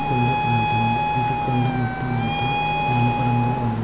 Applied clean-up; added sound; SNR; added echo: none; Wind instrument, woodwind instrument + Cricket; -1 dB; none.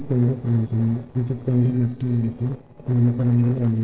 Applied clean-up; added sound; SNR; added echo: neural separator model SepFormer DNS4.